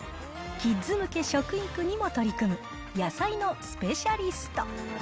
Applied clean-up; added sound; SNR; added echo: none; none; none; none.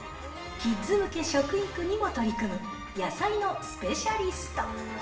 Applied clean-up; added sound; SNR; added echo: none; none; none; reverberation time 0.7 s.